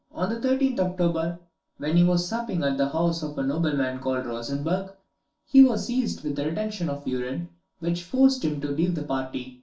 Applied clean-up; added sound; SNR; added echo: none; none; none; reverberation time 0.3 s.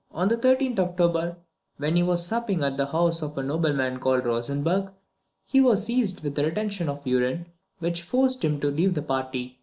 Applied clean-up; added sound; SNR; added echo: none; none; none; none.